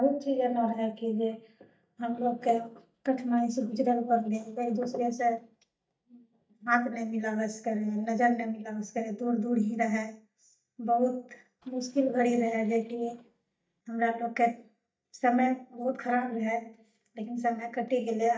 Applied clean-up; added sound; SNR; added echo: neural mask model DeepFilterNet 3.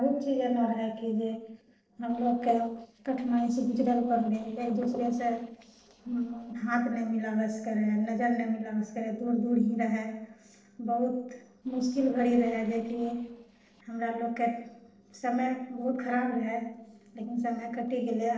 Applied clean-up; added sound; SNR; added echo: neural separator model SepFormer DNS4.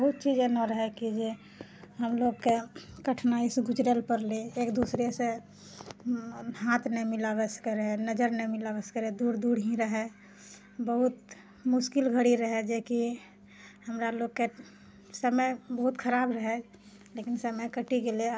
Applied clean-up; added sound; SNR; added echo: none; none; none; none.